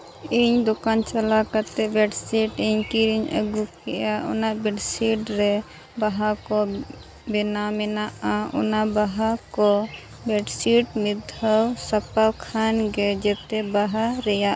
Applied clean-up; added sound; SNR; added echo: none; none; none; none.